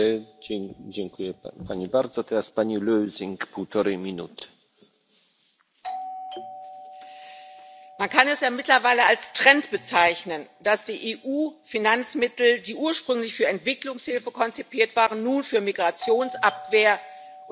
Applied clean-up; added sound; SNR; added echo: none; Doorbell; 19 dB; none.